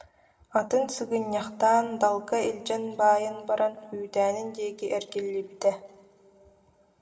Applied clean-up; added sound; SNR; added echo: none; none; none; reverberation time 1.6 s.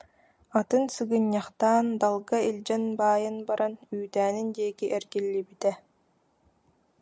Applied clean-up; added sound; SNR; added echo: none; none; none; none.